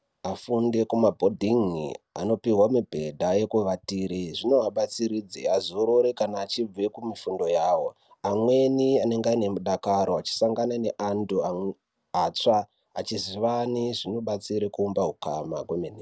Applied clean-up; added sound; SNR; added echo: none; none; none; none.